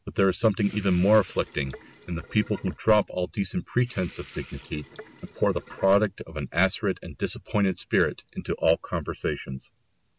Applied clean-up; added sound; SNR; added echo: none; Sink (filling or washing) / Water tap, faucet; 19 dB; none.